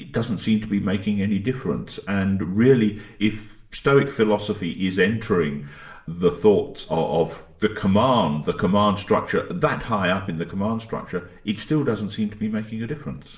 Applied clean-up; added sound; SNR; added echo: none; none; none; reverberation time 0.5 s.